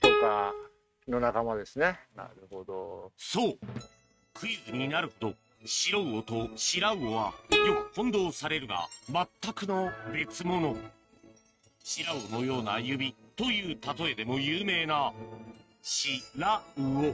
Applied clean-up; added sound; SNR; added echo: neural mask model RNNoise.